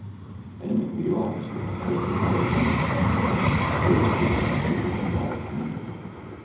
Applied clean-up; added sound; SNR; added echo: none; Vehicle; -3 dB; reverberation time 0.8 s.